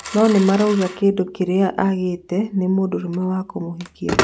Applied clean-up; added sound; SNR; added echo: none; Telephone; 11 dB; none.